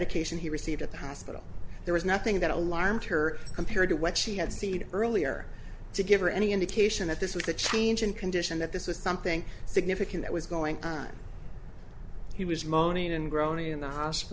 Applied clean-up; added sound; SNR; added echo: none; none; none; none.